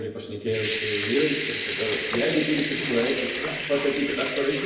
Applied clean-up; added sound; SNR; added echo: none; Sink (filling or washing) / Water tap, faucet / Liquid; 4 dB; reverberation time 1.0 s.